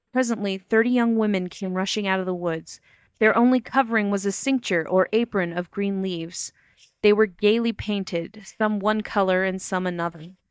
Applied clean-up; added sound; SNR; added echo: neural mask model DeepFilterNet 3.